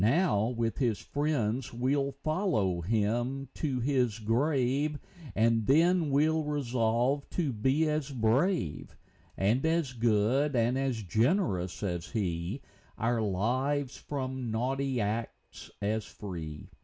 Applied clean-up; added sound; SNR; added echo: none; none; none; none.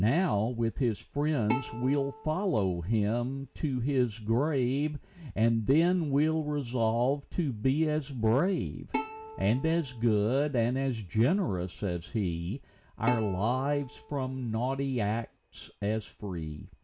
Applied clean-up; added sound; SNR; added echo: none; Bowed string instrument; 12 dB; none.